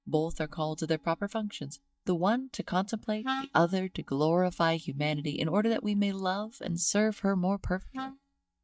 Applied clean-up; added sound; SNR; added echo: neural mask model DeepFilterNet 3.